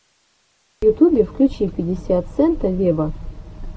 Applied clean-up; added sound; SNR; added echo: none; none; none; none.